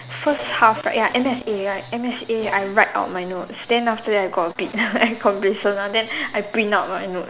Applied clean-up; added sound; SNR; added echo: none; none; none; none.